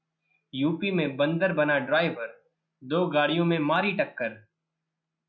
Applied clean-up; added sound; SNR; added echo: none; none; none; none.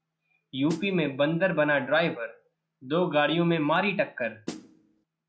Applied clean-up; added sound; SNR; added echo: none; Snare drum; 14 dB; none.